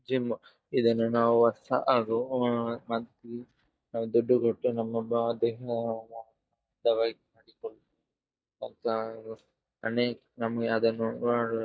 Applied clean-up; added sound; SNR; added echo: neural mask model DeepFilterNet 3.